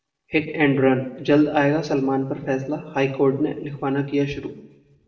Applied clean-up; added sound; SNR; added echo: none; none; none; reverberation time 0.8 s.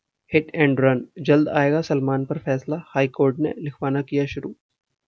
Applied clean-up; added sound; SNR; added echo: none; none; none; none.